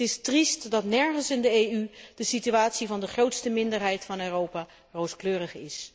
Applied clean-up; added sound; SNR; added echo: none; none; none; none.